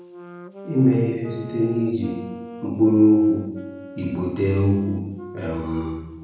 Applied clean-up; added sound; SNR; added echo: none; Wind instrument, woodwind instrument; 18 dB; reverberation time 0.9 s.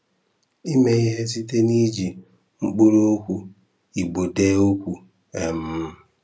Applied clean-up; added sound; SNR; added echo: none; none; none; none.